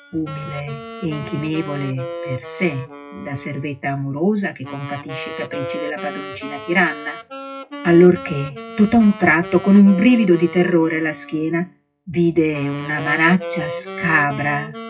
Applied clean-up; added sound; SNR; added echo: classical method WPE with log-MMSE.